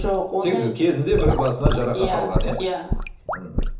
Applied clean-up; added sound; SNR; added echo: none; Sink (filling or washing) / Gurgling / Liquid; 2 dB; reverberation time 0.7 s.